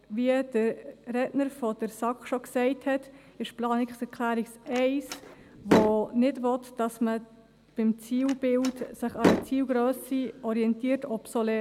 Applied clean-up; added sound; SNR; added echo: none; Slam; 3 dB; none.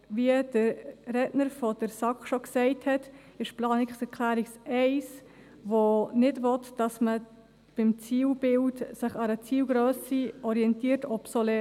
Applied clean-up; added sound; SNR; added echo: none; none; none; none.